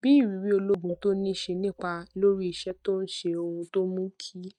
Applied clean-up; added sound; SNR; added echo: neural mask model DeepFilterNet 3.